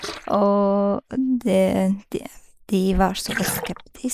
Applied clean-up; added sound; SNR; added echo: neural mask model Resemble Enhance denoiser.